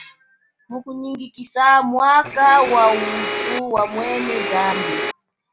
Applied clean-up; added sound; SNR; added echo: none; Domestic sounds, home sounds; 5 dB; none.